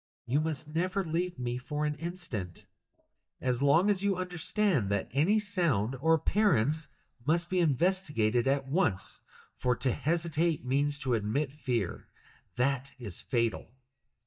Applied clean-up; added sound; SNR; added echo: neural mask model DeepFilterNet 3.